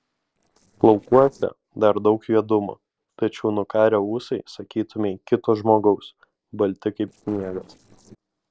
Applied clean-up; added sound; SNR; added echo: neural separator model SepFormer DNS4.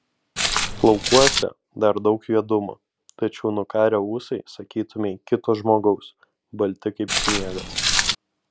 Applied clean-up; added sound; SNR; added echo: none; Walk, footsteps; -1 dB; none.